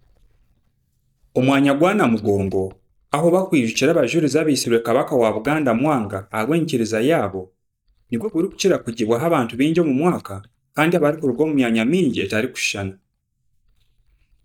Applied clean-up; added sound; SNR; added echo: neural mask model DeepFilterNet 3.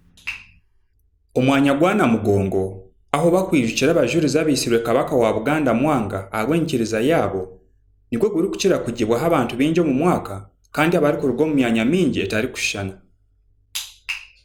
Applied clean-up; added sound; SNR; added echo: none; none; none; none.